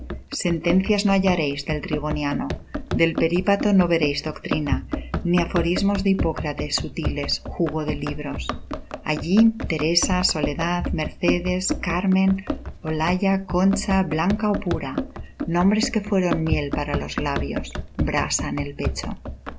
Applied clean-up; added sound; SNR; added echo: none; Run; 6 dB; none.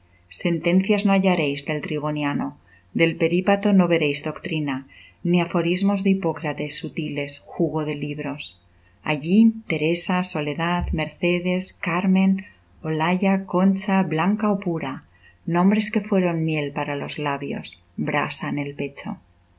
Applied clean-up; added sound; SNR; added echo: none; none; none; none.